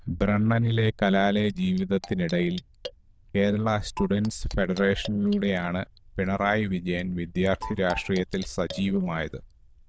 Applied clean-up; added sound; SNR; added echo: neural diffusion model UNIVERSE++.